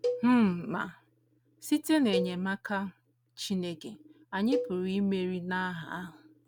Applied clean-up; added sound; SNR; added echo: none; Cowbell; 8 dB; none.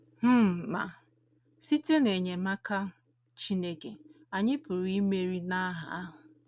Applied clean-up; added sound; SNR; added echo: none; none; none; none.